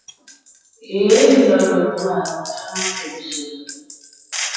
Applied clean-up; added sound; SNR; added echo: classical method WPE with log-MMSE.